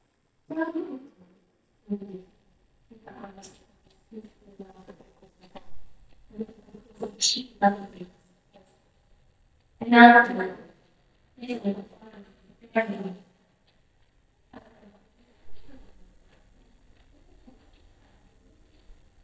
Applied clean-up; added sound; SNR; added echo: neural mask model DeepFilterNet 3.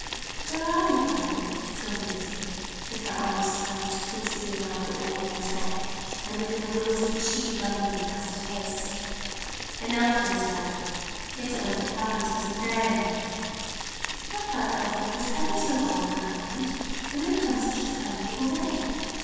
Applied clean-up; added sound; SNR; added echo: none; Boiling; 4 dB; reverberation time 2.1 s.